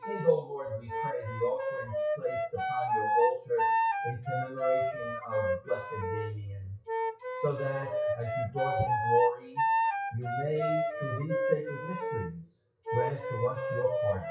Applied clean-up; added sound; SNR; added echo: classical method WPE with log-MMSE.